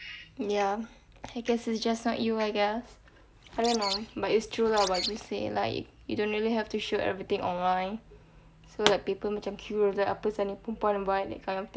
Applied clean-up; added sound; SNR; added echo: none; Explosion + Bird; 5 dB; none.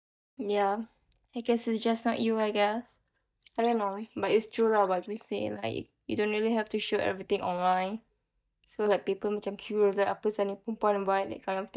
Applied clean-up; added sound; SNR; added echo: neural mask model DeepFilterNet 3.